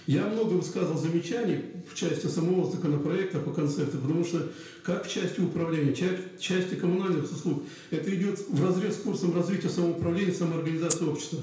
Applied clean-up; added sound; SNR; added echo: none; Rattle (instrument); 7 dB; reverberation time 0.5 s.